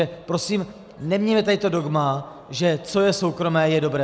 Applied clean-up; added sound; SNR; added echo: none; none; none; none.